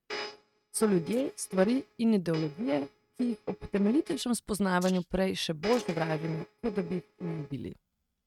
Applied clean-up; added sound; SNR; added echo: neural mask model RNNoise.